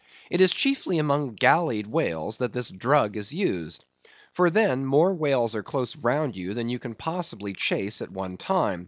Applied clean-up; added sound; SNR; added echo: none; none; none; none.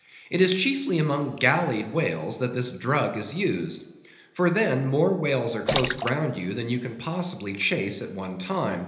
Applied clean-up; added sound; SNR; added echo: none; Splash, splatter; 5 dB; reverberation time 1.0 s.